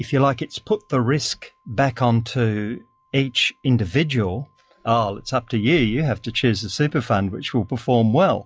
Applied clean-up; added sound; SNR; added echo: classical method log-MMSE.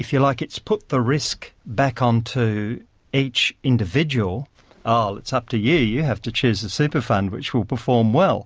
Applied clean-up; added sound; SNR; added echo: none; none; none; none.